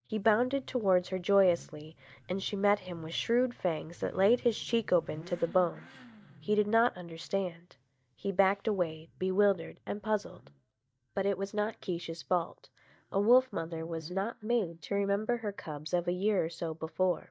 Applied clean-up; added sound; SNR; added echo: neural mask model DeepFilterNet 3.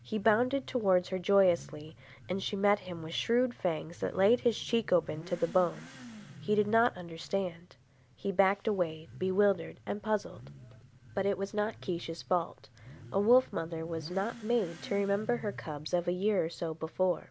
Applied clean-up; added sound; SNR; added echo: none; Motorcycle / Accelerating, revving, vroom; 19 dB; none.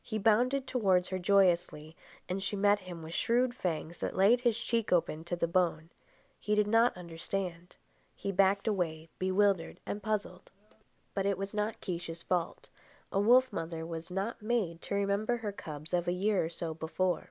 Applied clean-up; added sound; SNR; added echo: none; none; none; none.